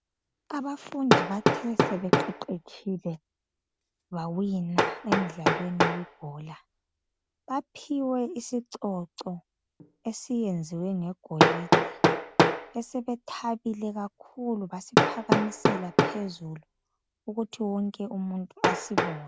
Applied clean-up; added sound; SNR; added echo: none; Hammer; -4 dB; none.